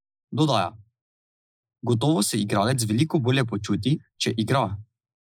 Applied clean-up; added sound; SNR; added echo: neural mask model Resemble Enhance denoiser.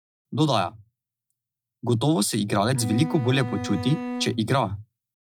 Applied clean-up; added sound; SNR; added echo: none; Bowed string instrument; 7 dB; none.